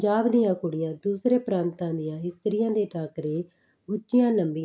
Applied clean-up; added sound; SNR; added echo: none; none; none; none.